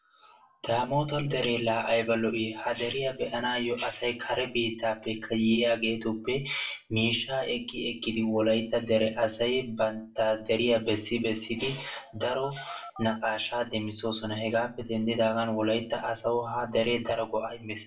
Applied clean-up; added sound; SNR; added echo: none; Telephone; 14 dB; reverberation time 0.3 s.